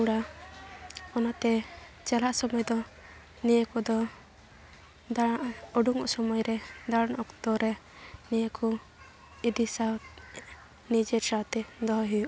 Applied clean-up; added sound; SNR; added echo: none; none; none; none.